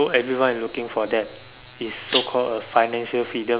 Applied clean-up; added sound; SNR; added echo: none; Rattle (instrument); 4 dB; none.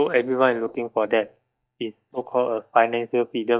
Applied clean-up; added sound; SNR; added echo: neural mask model DeepFilterNet 3.